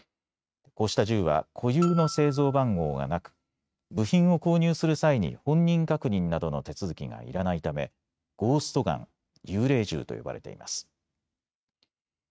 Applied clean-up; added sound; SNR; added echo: neural mask model RNNoise.